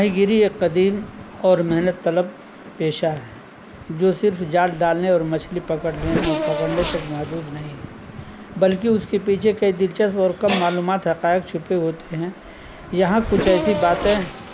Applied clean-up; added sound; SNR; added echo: none; Race car, auto racing / Accelerating, revving, vroom; 11 dB; none.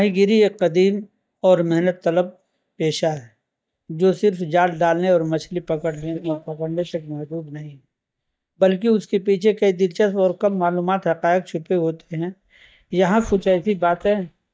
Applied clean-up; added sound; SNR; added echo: neural mask model DeepFilterNet 3.